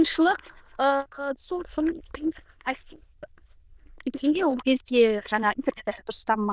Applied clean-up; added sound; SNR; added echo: neural diffusion model UNIVERSE++.